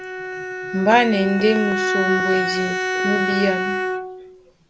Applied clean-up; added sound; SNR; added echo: none; Bowed string instrument; 2 dB; none.